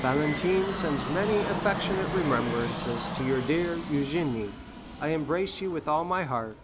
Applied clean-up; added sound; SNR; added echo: none; Fixed-wing aircraft, airplane; 6 dB; none.